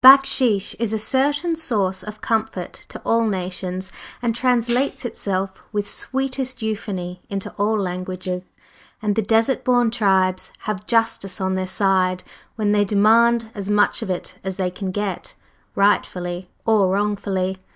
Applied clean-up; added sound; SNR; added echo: neural mask model DeepFilterNet 3.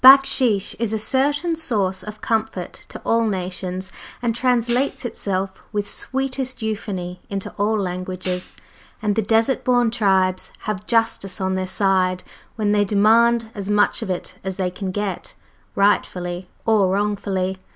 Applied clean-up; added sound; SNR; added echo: none; Hi-hat; 18 dB; none.